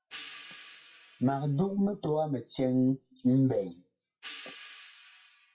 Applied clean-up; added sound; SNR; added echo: classical method WPE with log-MMSE.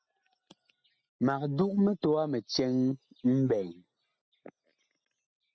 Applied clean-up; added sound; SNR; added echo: none; none; none; none.